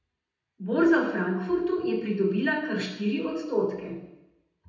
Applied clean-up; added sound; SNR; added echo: none; none; none; reverberation time 0.9 s.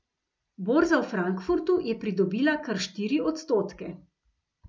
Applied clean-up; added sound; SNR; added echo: none; none; none; none.